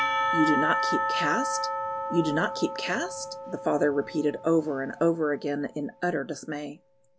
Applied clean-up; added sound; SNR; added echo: none; Church bell / Percussion; 3 dB; none.